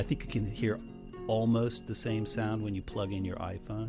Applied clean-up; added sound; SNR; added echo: none; none; none; none.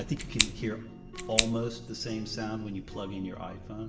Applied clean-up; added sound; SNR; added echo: none; Scissors; -4 dB; reverberation time 0.9 s.